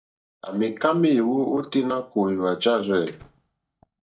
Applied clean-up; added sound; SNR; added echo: neural mask model DeepFilterNet 3.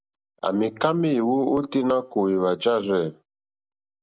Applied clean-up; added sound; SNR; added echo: none; none; none; none.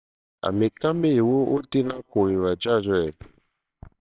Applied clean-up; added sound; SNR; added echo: neural separator model SepFormer WHAMR!.